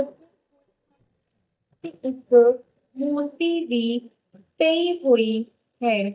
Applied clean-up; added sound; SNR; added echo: neural mask model DeepFilterNet 3.